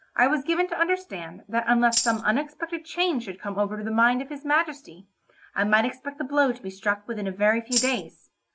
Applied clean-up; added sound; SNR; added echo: none; Tambourine; 4 dB; none.